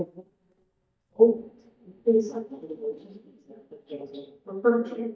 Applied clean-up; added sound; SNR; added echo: neural mask model DeepFilterNet 3.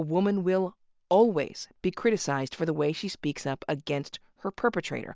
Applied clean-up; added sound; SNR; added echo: none; none; none; none.